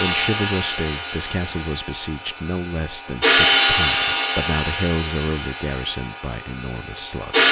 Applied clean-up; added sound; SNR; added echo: none; Hi-hat; -3 dB; none.